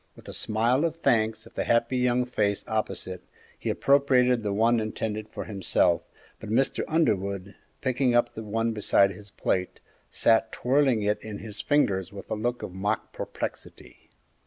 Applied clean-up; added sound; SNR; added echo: none; none; none; none.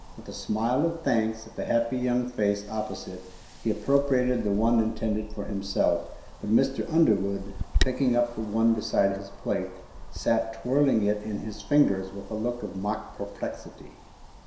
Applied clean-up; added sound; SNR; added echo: none; Wind; 9 dB; reverberation time 0.7 s.